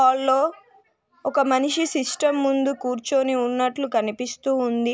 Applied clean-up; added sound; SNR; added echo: none; none; none; none.